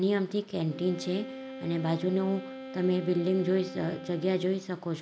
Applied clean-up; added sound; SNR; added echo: none; Wind instrument, woodwind instrument; 13 dB; none.